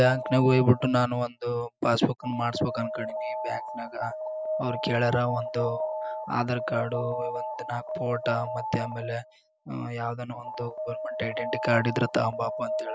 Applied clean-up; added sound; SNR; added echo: none; Alarm; 6 dB; none.